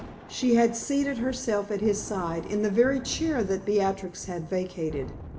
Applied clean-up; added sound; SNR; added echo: none; Thunder; 15 dB; reverberation time 0.7 s.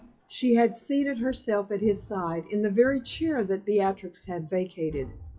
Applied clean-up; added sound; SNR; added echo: classical method WPE with log-MMSE.